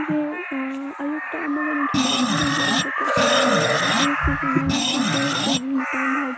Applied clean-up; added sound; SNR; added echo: none; Crow + Screech; -5 dB; none.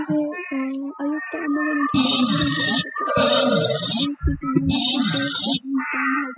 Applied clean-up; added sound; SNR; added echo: classical method spectral subtraction.